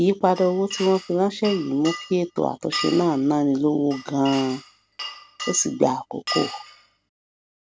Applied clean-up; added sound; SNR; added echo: none; Glass; 12 dB; none.